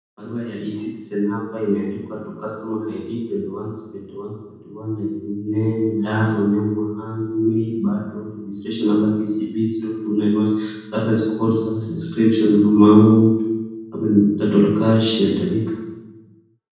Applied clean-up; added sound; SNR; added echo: none; none; none; reverberation time 1.1 s.